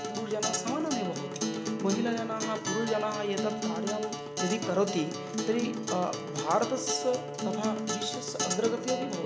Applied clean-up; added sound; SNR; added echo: none; Acoustic guitar; 2 dB; none.